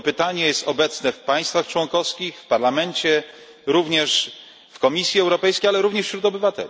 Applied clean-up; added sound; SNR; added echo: none; none; none; none.